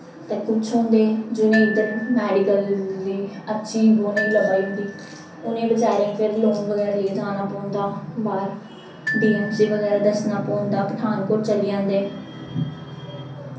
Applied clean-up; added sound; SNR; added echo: none; Glockenspiel; 10 dB; reverberation time 0.6 s.